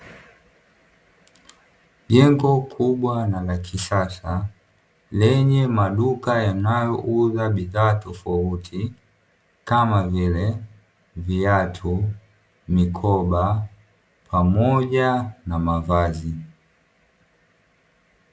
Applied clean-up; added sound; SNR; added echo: none; none; none; none.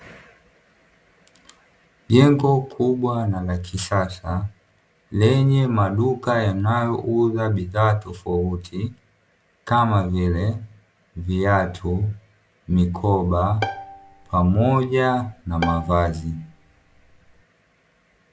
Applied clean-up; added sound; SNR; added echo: none; Bowed string instrument; 13 dB; none.